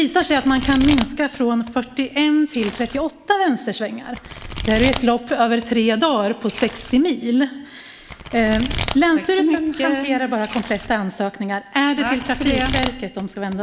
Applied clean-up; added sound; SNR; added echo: none; Domestic sounds, home sounds; 11 dB; none.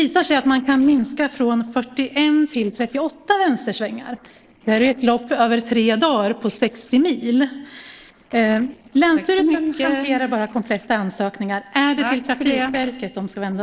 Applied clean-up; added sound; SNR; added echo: neural separator model SepFormer DNS4.